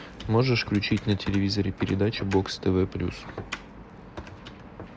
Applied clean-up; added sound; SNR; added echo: none; none; none; none.